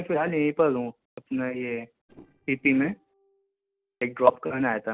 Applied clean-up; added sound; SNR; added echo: neural separator model SepFormer DNS4.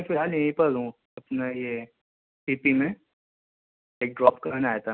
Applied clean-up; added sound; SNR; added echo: none; none; none; none.